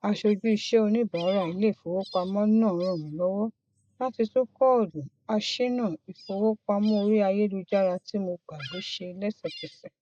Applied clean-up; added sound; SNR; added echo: neural mask model Resemble Enhance denoiser.